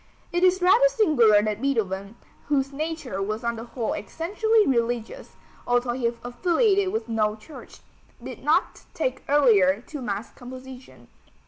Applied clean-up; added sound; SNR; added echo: none; none; none; none.